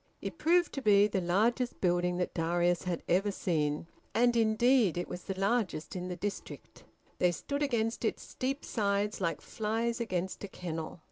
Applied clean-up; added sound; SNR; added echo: none; none; none; none.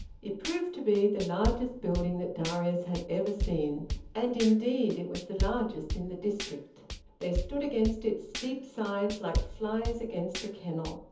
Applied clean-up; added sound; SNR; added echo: none; Drum / Drum kit; 6 dB; reverberation time 0.7 s.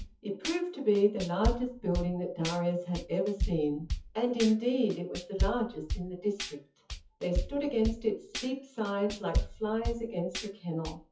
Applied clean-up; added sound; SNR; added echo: classical method WPE with log-MMSE.